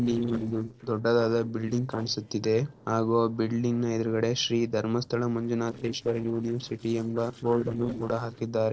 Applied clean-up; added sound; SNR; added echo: neural separator model SepFormer DNS4.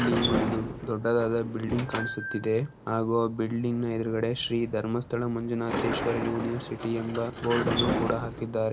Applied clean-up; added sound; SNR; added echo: none; Sliding door; 5 dB; none.